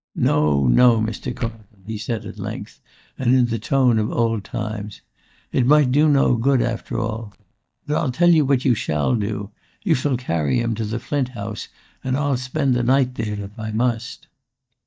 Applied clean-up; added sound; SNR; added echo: neural mask model DeepFilterNet 3.